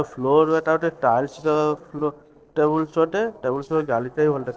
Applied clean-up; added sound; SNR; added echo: neural separator model SepFormer DNS4.